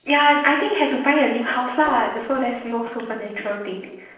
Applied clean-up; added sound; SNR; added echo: neural separator model SepFormer DNS4.